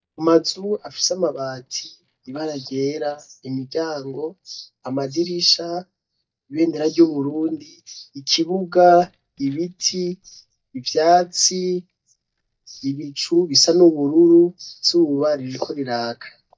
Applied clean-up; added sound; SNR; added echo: neural mask model DeepFilterNet 3.